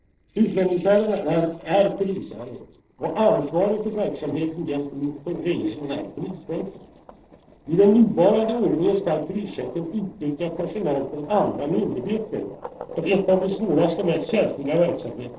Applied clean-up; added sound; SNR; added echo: neural separator model SepFormer DNS4.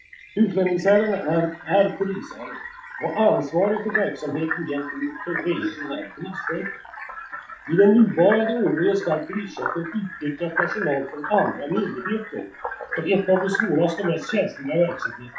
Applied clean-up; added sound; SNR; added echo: classical method WPE with log-MMSE.